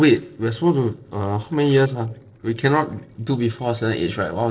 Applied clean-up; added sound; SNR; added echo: neural separator model SepFormer DNS4.